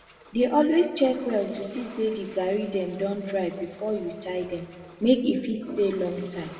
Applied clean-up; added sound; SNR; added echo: none; Toilet flush; 19 dB; reverberation time 1.4 s.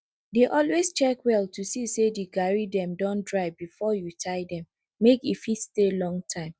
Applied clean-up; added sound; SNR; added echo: none; none; none; none.